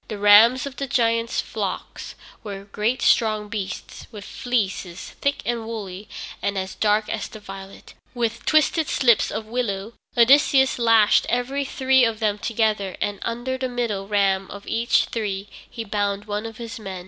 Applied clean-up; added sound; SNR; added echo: none; none; none; none.